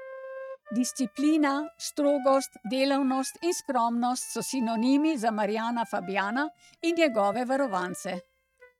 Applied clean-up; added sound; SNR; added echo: neural mask model RNNoise.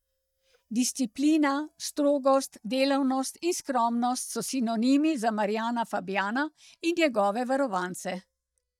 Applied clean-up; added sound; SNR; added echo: neural mask model DeepFilterNet 3.